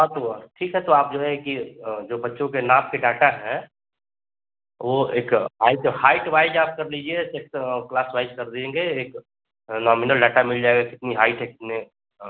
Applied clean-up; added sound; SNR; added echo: none; none; none; none.